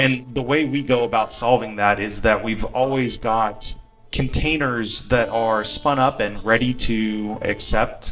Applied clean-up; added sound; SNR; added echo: neural separator model SepFormer DNS4.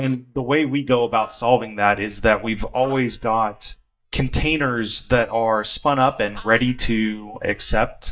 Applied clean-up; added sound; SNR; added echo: neural mask model DeepFilterNet 3.